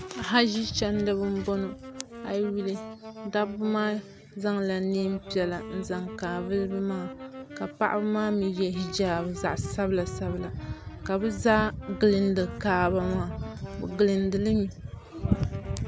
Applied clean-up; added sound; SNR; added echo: none; Wind instrument, woodwind instrument; 15 dB; none.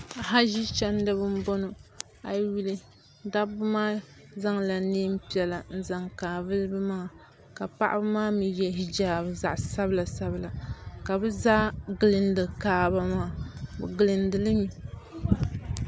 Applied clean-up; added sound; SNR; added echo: none; none; none; none.